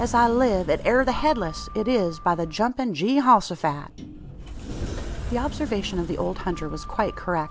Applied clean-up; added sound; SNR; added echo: none; Sliding door; 10 dB; none.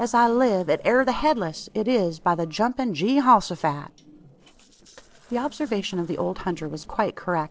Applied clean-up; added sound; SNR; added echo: neural separator model SepFormer DNS4.